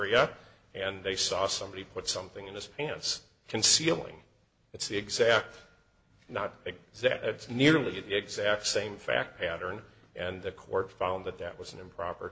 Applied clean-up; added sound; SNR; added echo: none; none; none; none.